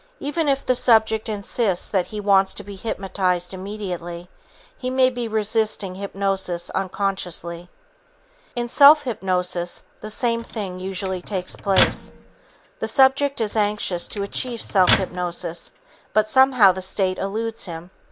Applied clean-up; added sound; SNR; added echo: none; Microwave oven; 7 dB; none.